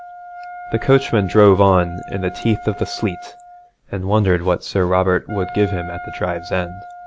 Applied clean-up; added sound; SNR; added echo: none; Wind instrument, woodwind instrument; 15 dB; none.